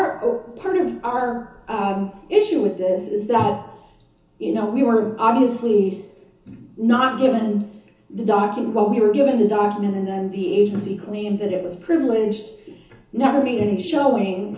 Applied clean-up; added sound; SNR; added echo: none; none; none; reverberation time 0.8 s.